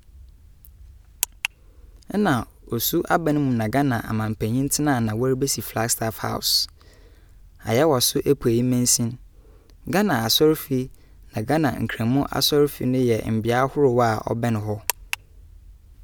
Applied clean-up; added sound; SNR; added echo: none; none; none; none.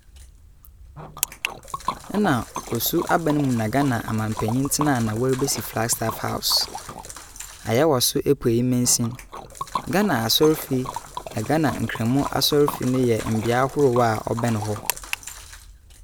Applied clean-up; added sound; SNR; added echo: none; Liquid; 12 dB; none.